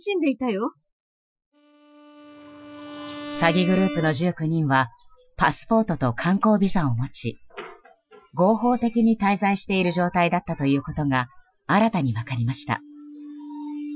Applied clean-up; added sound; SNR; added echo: classical method Wiener filter.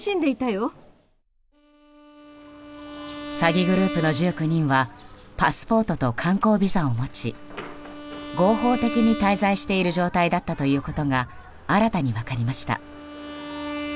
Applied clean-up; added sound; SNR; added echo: none; Bowed string instrument; 13 dB; none.